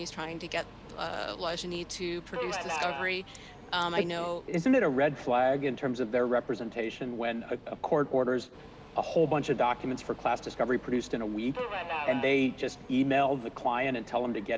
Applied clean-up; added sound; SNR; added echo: none; Subway, metro, underground; 13 dB; none.